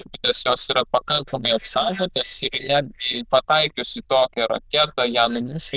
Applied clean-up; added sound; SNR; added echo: neural diffusion model UNIVERSE++.